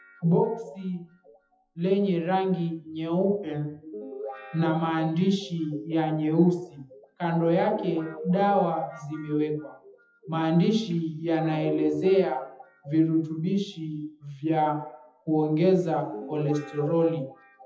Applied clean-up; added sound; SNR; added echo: classical method WPE with log-MMSE.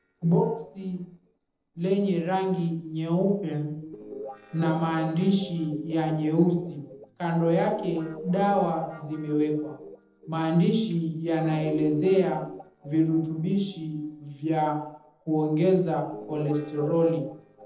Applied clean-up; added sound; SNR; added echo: neural separator model SepFormer DNS4.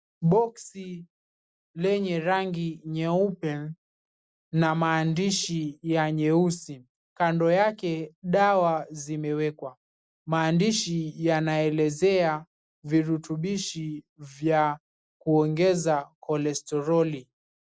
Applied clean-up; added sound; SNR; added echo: none; none; none; none.